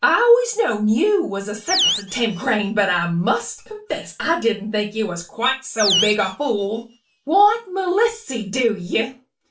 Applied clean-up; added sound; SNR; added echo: none; Animal; 8 dB; reverberation time 0.2 s.